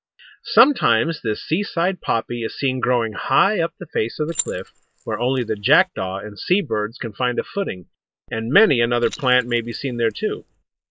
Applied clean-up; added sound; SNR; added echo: neural mask model Resemble Enhance denoiser.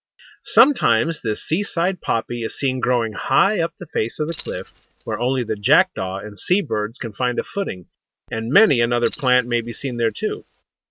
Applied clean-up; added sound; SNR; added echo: neural mask model RNNoise.